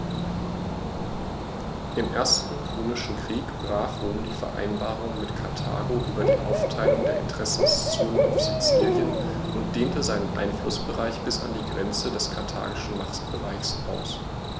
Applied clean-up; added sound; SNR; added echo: none; Cricket / Bird; -3 dB; none.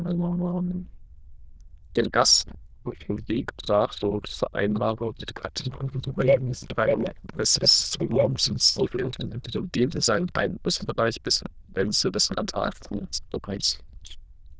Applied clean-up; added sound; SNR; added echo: neural diffusion model UNIVERSE++.